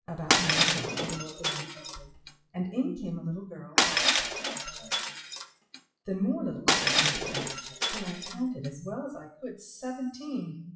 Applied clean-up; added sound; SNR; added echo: classical method WPE with log-MMSE.